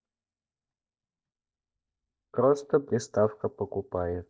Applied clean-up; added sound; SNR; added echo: neural mask model DeepFilterNet 3.